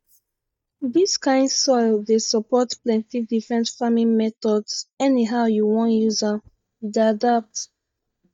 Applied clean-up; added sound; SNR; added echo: neural mask model DeepFilterNet 3.